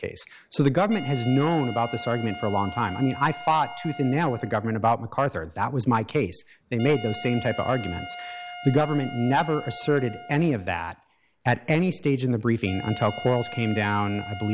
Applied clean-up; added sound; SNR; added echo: none; Wind instrument, woodwind instrument; 15 dB; none.